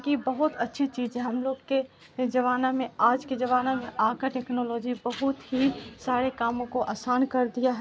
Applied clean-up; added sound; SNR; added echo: none; none; none; none.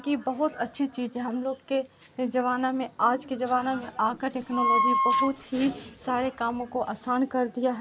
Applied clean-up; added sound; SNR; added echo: none; Wind instrument, woodwind instrument; -2 dB; none.